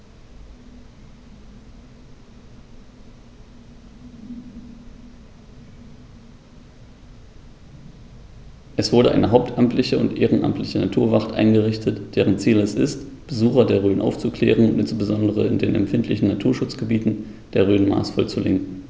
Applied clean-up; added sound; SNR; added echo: none; none; none; none.